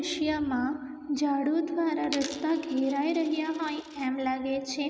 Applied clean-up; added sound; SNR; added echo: none; Coin (dropping); 16 dB; none.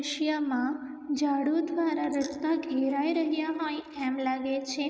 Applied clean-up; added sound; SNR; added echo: neural mask model Resemble Enhance denoiser.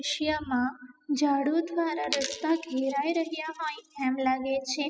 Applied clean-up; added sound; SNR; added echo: classical method spectral subtraction.